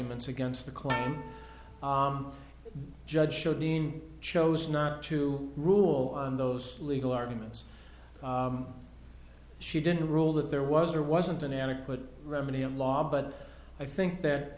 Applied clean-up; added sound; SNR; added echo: none; Bowed string instrument; 8 dB; none.